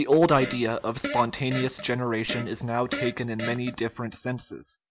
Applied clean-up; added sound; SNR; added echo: none; Fart; 10 dB; none.